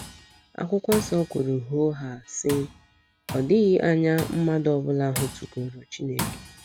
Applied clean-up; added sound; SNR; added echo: none; Tools; 12 dB; none.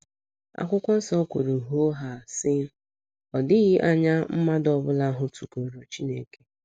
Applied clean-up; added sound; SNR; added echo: none; none; none; none.